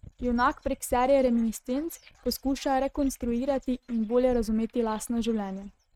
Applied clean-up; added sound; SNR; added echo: neural mask model RNNoise.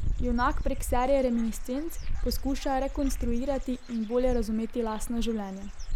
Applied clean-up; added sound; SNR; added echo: none; Bird / Dog; 1 dB; none.